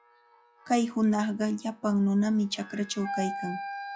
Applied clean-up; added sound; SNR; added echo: classical method log-MMSE.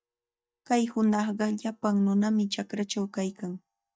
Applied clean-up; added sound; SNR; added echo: neural mask model DeepFilterNet 3.